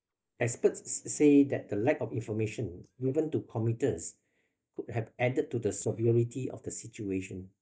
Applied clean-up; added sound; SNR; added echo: neural mask model DeepFilterNet 3.